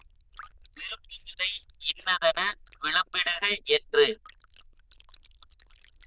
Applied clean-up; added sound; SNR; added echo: neural diffusion model UNIVERSE++.